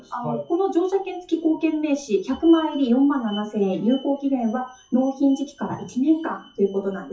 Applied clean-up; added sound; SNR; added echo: classical method WPE with log-MMSE.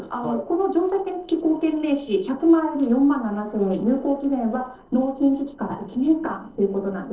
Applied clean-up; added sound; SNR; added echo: neural separator model SepFormer DNS4.